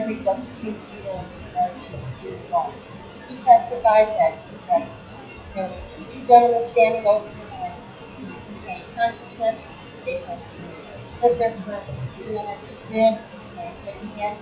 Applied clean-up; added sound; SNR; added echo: classical method WPE with log-MMSE.